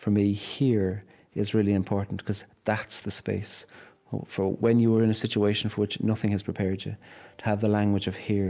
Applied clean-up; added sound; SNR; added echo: none; none; none; none.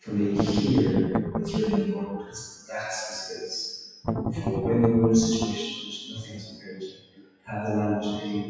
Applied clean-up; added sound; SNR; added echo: classical method WPE with log-MMSE.